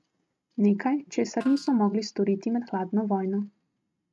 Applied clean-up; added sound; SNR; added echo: neural mask model RNNoise.